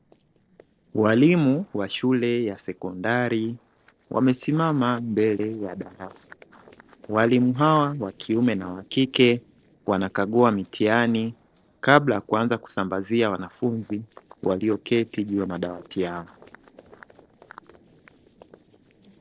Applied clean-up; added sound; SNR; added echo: neural separator model SepFormer DNS4.